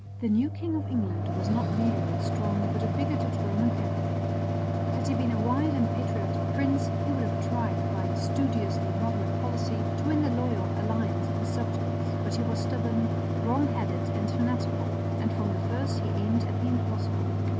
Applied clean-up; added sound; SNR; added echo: none; Mechanical fan; -4 dB; none.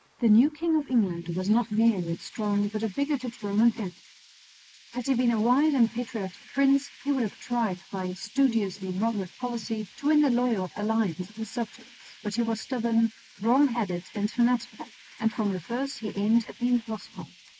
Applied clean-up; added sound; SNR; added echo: neural mask model Resemble Enhance denoiser.